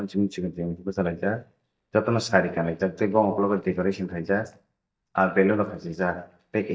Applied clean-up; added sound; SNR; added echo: neural mask model DeepFilterNet 3.